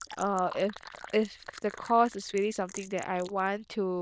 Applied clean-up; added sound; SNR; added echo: neural diffusion model UNIVERSE++.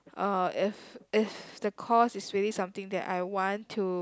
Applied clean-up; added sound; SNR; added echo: none; none; none; none.